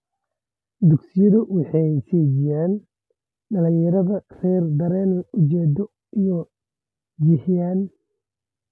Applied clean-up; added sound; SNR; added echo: none; none; none; none.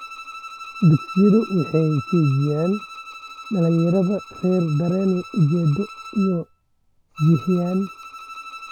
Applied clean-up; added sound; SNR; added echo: none; Bowed string instrument; 16 dB; none.